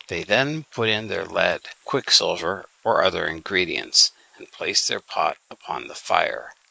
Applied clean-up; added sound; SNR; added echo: neural mask model Resemble Enhance denoiser.